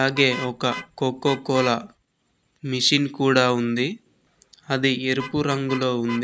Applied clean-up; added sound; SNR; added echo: none; Vehicle horn, car horn, honking; 16 dB; none.